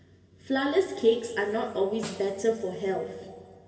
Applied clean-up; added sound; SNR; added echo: none; Snare drum; 19 dB; reverberation time 2.0 s.